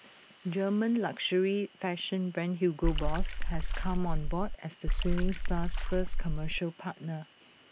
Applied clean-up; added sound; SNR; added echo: none; Water / Splash, splatter; -4 dB; none.